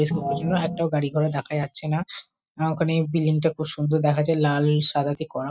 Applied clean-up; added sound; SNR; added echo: neural mask model RNNoise.